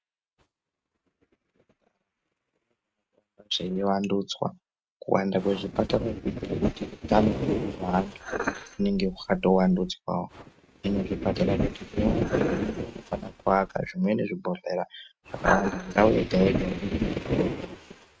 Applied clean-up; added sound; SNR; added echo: neural mask model RNNoise.